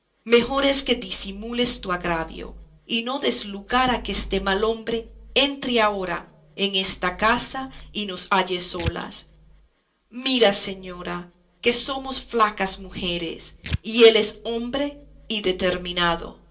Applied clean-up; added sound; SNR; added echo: none; Tearing; 13 dB; reverberation time 0.2 s.